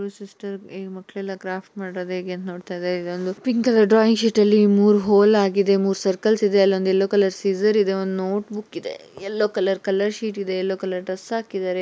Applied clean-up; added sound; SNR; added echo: none; none; none; none.